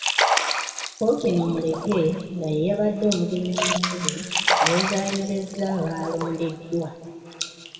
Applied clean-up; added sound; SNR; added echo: none; Splash, splatter; 2 dB; reverberation time 2.2 s.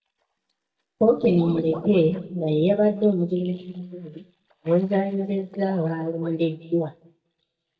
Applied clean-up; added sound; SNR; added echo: neural mask model DeepFilterNet 3.